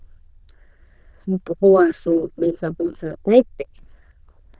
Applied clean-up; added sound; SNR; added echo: neural diffusion model UNIVERSE++.